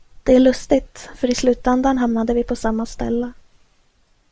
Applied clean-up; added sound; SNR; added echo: none; none; none; none.